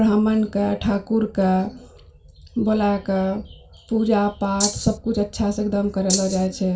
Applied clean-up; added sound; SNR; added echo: none; Rattle (instrument); 4 dB; reverberation time 0.2 s.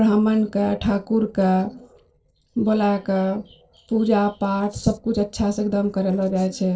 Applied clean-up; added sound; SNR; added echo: neural separator model SepFormer DNS4.